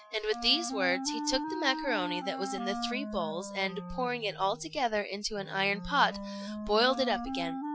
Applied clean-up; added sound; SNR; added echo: classical method Wiener filter.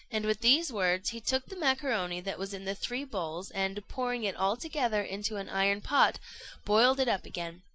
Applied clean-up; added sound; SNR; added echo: none; none; none; none.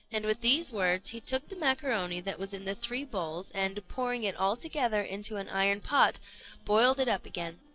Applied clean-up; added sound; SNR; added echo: neural separator model SepFormer DNS4.